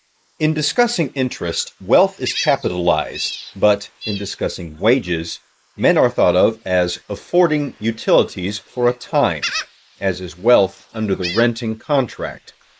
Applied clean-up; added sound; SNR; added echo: neural mask model Resemble Enhance denoiser.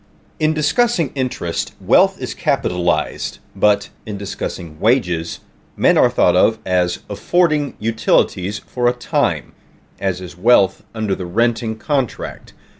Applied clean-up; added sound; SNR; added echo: none; none; none; none.